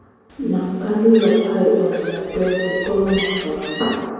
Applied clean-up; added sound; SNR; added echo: none; Gull, seagull; 11 dB; reverberation time 2.2 s.